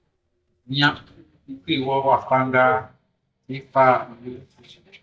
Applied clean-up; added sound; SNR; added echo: neural mask model DeepFilterNet 3.